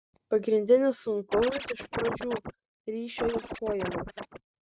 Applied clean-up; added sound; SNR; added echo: neural mask model RNNoise.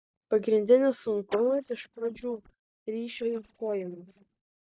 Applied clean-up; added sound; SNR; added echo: neural mask model DeepFilterNet 3.